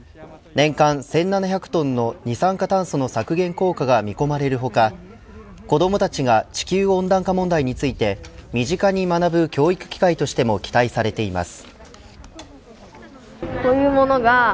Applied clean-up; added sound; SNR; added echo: none; none; none; none.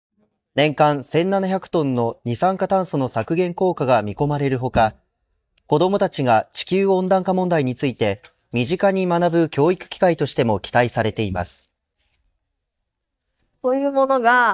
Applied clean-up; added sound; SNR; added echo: neural mask model DeepFilterNet 3.